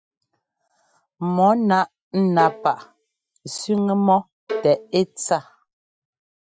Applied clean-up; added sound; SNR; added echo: classical method Wiener filter.